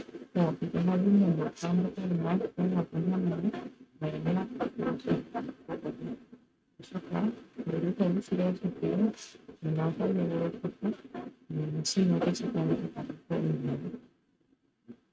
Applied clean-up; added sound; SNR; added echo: neural mask model RNNoise.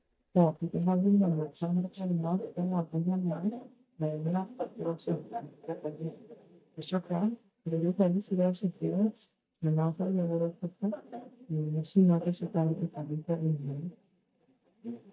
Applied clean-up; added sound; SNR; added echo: neural mask model DeepFilterNet 3.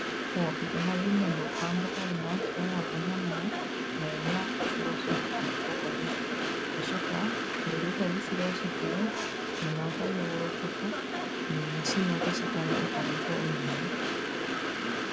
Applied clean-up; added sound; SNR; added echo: none; Train; -2 dB; none.